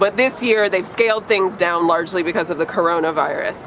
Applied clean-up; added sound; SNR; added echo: none; none; none; none.